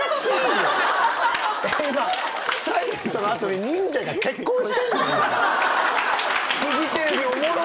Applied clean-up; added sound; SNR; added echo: none; none; none; none.